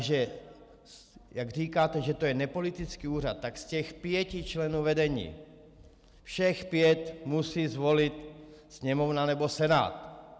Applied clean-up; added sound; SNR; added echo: none; none; none; none.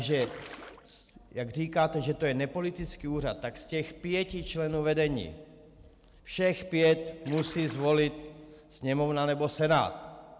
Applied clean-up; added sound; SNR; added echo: none; Splash, splatter; 17 dB; none.